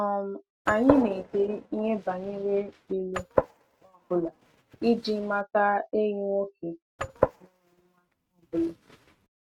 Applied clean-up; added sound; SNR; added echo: neural mask model RNNoise.